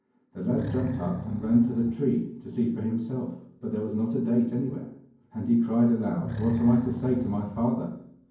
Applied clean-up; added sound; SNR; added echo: none; Animal; 10 dB; reverberation time 0.9 s.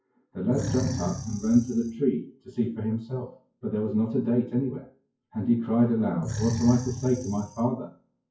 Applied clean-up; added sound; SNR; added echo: classical method WPE with log-MMSE.